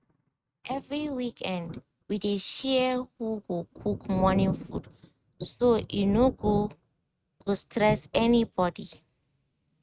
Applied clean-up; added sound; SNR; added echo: neural mask model RNNoise.